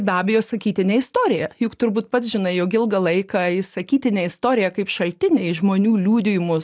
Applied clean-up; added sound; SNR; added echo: none; none; none; none.